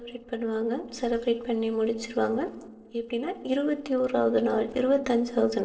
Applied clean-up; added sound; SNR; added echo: neural separator model SepFormer DNS4.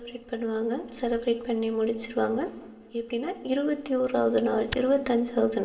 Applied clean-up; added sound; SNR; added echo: none; Tick; 9 dB; reverberation time 2.9 s.